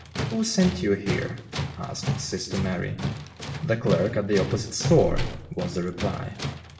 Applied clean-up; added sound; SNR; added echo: none; Tools; 6 dB; reverberation time 0.8 s.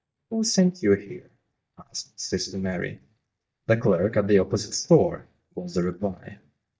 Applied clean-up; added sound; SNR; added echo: neural mask model DeepFilterNet 3.